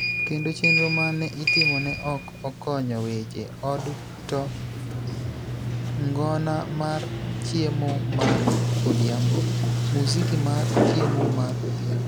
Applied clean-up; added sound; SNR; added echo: none; Sliding door; -3 dB; none.